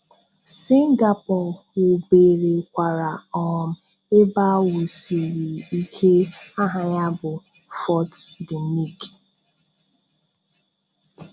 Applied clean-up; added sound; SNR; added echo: none; none; none; none.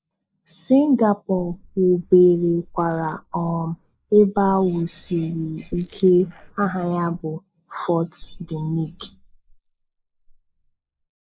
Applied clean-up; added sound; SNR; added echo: neural mask model Resemble Enhance denoiser.